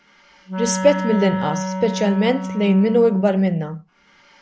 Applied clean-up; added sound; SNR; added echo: none; Wind instrument, woodwind instrument; 8 dB; none.